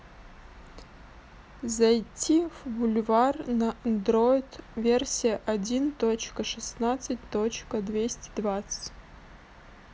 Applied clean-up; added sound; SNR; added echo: none; none; none; none.